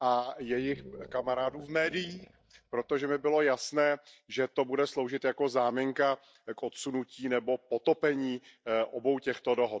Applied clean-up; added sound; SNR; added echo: neural mask model DeepFilterNet 3.